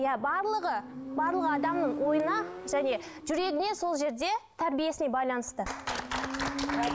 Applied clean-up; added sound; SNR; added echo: none; Motorcycle; 8 dB; none.